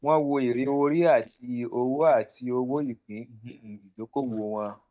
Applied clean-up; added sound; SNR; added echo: neural mask model DeepFilterNet 3.